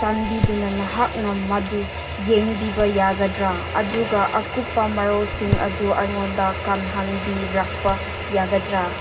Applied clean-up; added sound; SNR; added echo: none; Chewing, mastication; 12 dB; reverberation time 0.2 s.